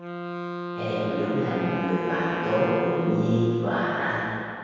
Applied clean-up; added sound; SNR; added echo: none; Wind instrument, woodwind instrument; 7 dB; reverberation time 2.2 s.